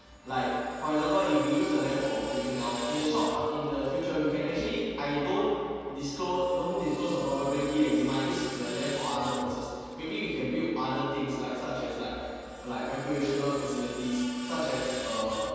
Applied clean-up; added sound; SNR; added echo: none; Screech; 15 dB; reverberation time 2.1 s.